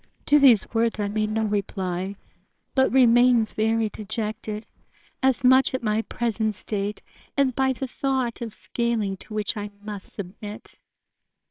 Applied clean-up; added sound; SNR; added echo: neural separator model SepFormer WHAMR!.